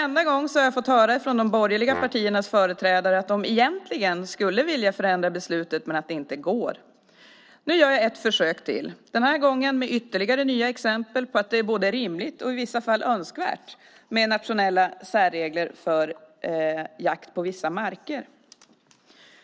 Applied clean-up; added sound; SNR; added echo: none; Brass instrument; 13 dB; none.